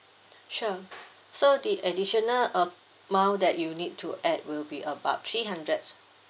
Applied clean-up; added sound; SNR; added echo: none; none; none; none.